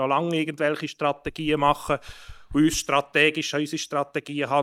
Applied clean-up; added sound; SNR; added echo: neural mask model DeepFilterNet 3.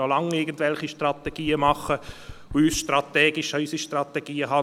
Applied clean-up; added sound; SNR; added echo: none; Knock; 18 dB; none.